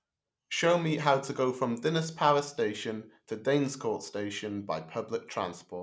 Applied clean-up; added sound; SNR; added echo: none; none; none; none.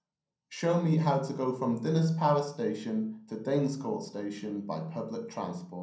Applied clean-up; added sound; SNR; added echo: none; none; none; reverberation time 0.6 s.